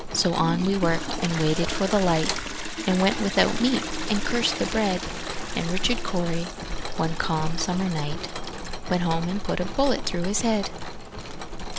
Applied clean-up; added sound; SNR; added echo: none; Toilet flush + Mechanisms; 8 dB; none.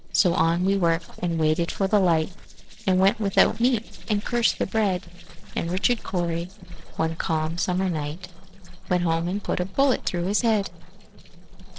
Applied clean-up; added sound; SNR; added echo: neural separator model SepFormer DNS4.